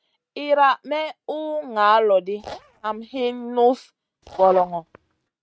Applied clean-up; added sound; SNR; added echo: neural mask model RNNoise.